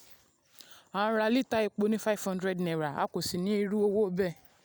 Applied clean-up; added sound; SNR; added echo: none; none; none; none.